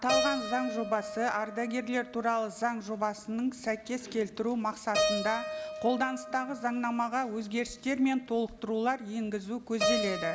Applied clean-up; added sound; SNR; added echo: none; Keyboard (musical); 5 dB; none.